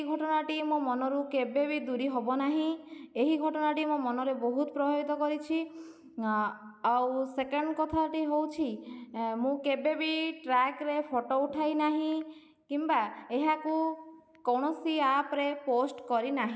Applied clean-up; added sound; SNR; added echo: none; none; none; none.